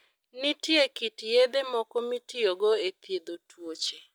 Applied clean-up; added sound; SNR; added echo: none; none; none; none.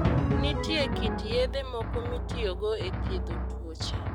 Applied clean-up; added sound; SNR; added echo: none; Drum; -4 dB; none.